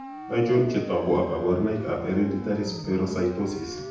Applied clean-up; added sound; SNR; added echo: none; Siren; 11 dB; reverberation time 0.9 s.